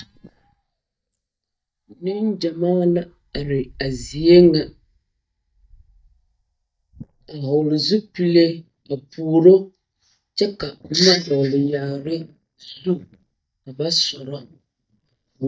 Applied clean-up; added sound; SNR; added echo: neural mask model DeepFilterNet 3.